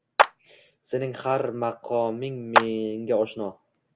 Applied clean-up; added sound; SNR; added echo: none; Clapping; -1 dB; none.